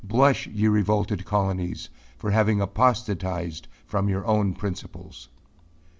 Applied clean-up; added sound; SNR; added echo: none; none; none; none.